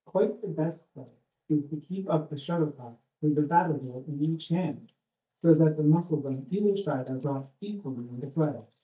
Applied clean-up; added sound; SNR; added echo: neural mask model DeepFilterNet 3.